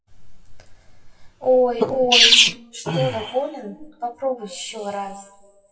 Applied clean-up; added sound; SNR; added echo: classical method WPE with log-MMSE.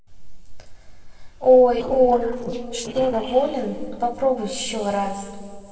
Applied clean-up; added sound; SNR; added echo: neural separator model SepFormer DNS4.